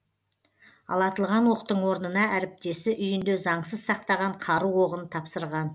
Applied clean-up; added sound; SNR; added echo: none; none; none; none.